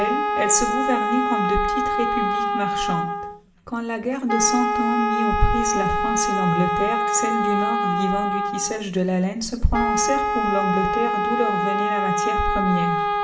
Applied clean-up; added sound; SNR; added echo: none; Wind instrument, woodwind instrument; -1 dB; reverberation time 0.6 s.